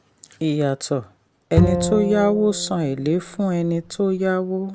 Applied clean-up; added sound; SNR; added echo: none; Bowed string instrument; 3 dB; none.